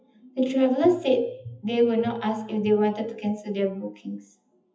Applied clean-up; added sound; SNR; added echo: classical method WPE with log-MMSE.